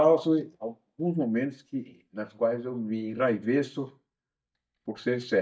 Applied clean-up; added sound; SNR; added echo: neural mask model DeepFilterNet 3.